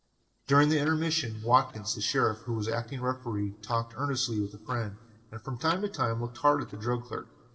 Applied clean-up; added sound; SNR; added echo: neural separator model SepFormer DNS4.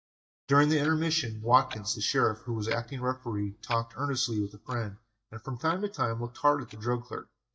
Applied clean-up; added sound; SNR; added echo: neural mask model DeepFilterNet 3.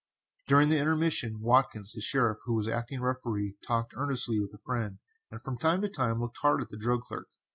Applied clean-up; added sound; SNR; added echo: none; none; none; none.